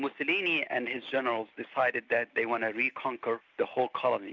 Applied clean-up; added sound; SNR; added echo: none; none; none; none.